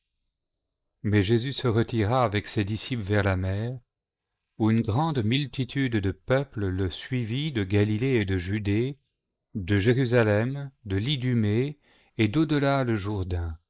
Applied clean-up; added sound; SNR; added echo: neural mask model Resemble Enhance denoiser.